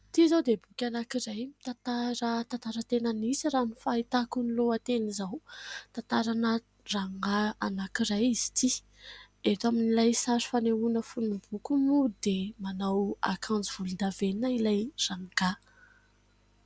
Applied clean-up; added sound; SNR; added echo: none; none; none; none.